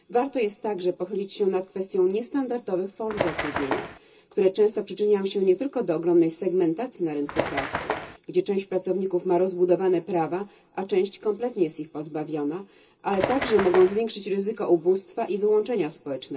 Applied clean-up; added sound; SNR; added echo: none; Bird; 4 dB; reverberation time 0.2 s.